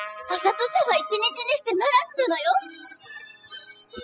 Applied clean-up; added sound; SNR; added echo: classical method spectral subtraction.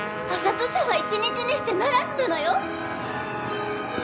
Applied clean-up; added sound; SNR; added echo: none; Trumpet; 9 dB; none.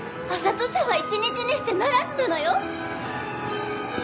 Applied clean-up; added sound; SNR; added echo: none; none; none; none.